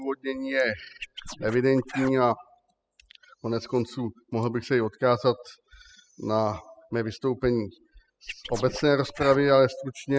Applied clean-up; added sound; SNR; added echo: classical method spectral subtraction.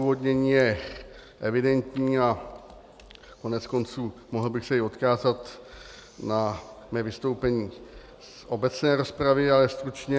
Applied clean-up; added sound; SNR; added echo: none; none; none; none.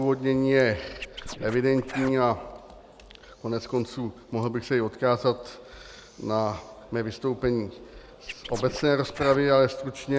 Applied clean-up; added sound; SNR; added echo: none; Scratching (performance technique); 12 dB; none.